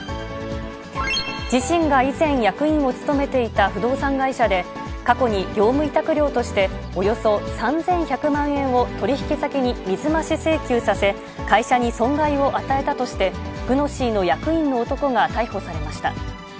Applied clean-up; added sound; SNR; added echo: none; none; none; none.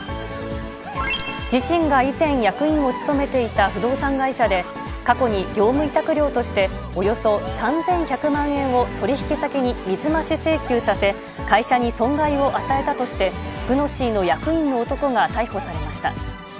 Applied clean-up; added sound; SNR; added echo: none; Crowd / Cheering; 17 dB; none.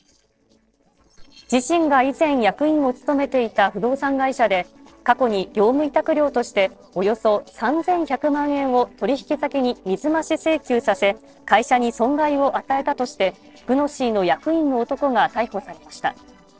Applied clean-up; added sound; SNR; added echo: neural separator model SepFormer DNS4.